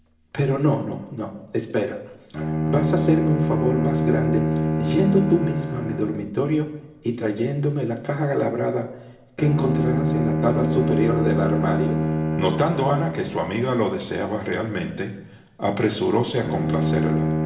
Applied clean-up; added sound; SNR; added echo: none; Bowed string instrument; 1 dB; reverberation time 1.0 s.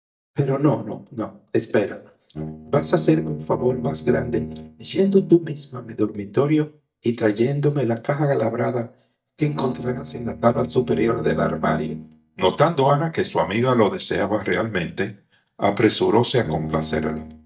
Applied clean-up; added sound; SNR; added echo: neural mask model DeepFilterNet 3.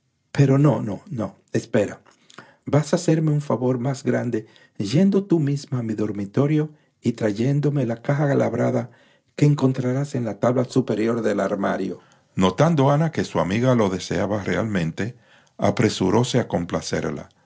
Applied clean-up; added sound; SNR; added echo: none; none; none; none.